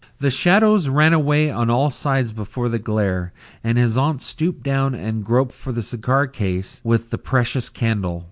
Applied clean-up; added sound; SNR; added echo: none; none; none; none.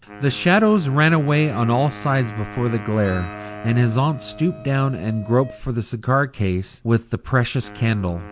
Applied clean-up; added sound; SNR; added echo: none; Wind instrument, woodwind instrument + Wind instrument, woodwind instrument; 17 dB; none.